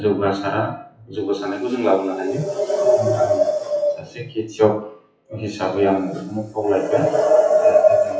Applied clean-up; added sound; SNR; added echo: classical method WPE with log-MMSE.